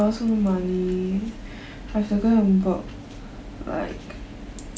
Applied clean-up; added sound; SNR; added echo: none; none; none; none.